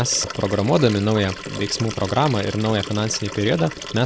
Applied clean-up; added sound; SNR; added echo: none; Liquid; 12 dB; none.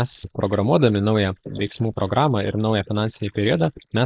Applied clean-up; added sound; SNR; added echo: neural mask model Resemble Enhance denoiser.